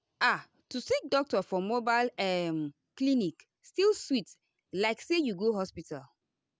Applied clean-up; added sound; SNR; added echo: none; none; none; none.